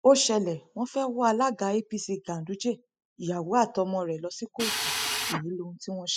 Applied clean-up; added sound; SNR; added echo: classical method spectral subtraction.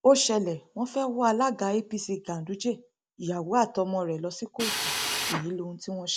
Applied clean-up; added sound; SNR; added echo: none; Drill; 4 dB; none.